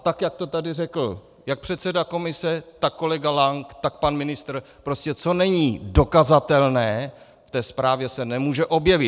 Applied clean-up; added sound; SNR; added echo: none; none; none; none.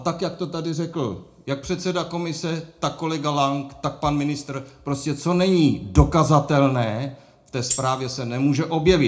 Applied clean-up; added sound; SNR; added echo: none; Tambourine; 10 dB; reverberation time 0.4 s.